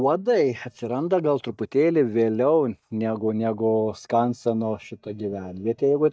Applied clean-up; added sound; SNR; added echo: neural mask model DeepFilterNet 3.